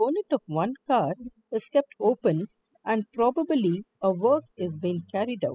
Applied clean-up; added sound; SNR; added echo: classical method spectral subtraction.